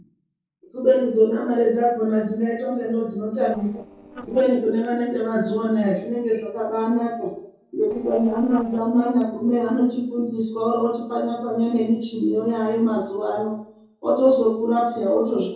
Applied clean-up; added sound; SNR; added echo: neural separator model SepFormer DNS4.